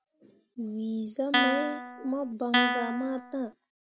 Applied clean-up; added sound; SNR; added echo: none; Guitar; -3 dB; none.